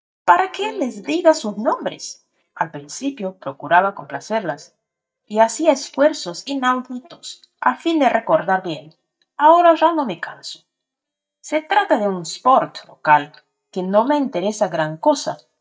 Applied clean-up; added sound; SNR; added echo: neural mask model DeepFilterNet 3.